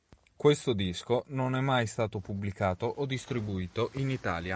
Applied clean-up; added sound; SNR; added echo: none; none; none; none.